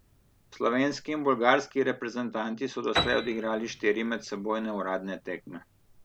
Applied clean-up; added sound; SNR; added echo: none; Piano; 11 dB; none.